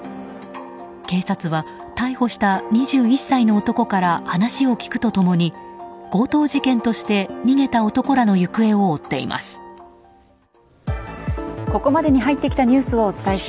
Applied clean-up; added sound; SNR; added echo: none; none; none; none.